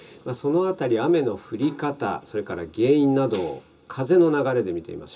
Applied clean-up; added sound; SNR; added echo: none; none; none; reverberation time 0.2 s.